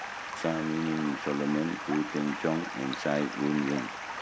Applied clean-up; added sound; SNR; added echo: none; Stream; 7 dB; none.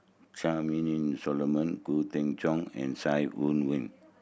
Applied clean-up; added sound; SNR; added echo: none; none; none; none.